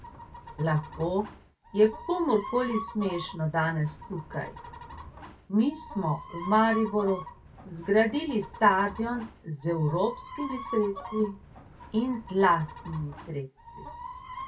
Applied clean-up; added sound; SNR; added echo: none; Chicken, rooster; 13 dB; reverberation time 0.2 s.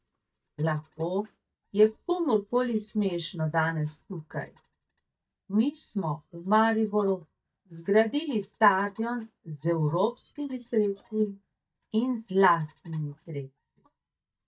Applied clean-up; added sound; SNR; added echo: neural mask model DeepFilterNet 3.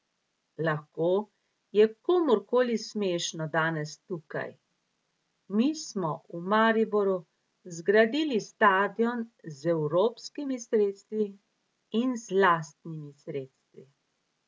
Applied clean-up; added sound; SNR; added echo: none; none; none; none.